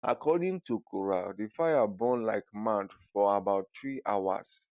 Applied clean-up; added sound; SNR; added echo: none; none; none; none.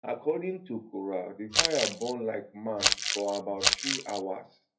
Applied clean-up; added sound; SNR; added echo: none; Crumpling, crinkling; -5 dB; reverberation time 0.3 s.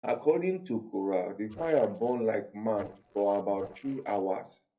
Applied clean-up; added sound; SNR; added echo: neural separator model SepFormer DNS4.